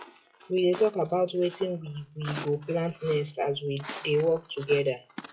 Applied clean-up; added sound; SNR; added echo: classical method WPE with log-MMSE.